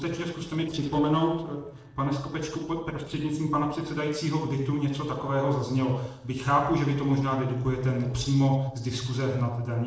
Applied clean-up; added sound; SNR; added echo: neural separator model SepFormer DNS4.